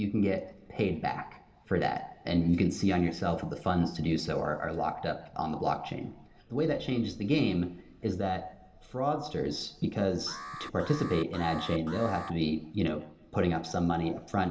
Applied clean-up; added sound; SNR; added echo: none; Alarm; 14 dB; reverberation time 1.4 s.